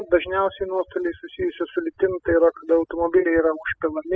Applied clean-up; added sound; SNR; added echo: classical method spectral subtraction.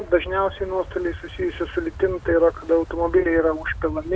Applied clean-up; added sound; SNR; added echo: none; Wind; 14 dB; none.